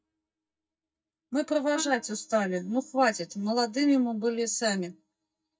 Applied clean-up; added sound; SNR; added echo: neural mask model DeepFilterNet 3.